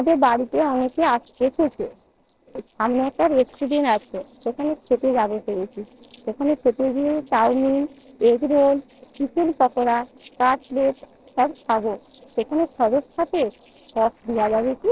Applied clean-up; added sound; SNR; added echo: neural separator model SepFormer DNS4.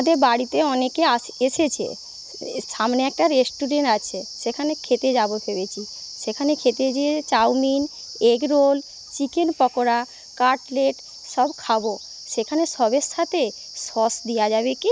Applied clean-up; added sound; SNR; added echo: none; none; none; none.